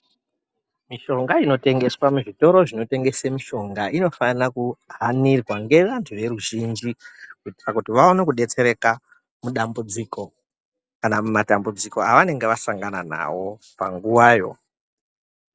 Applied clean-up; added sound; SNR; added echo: none; none; none; none.